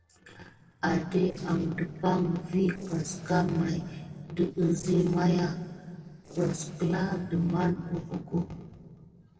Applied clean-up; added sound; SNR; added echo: neural separator model SepFormer DNS4.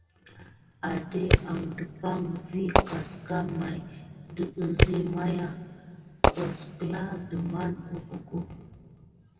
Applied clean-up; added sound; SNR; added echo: none; Fireworks; -4 dB; reverberation time 2.0 s.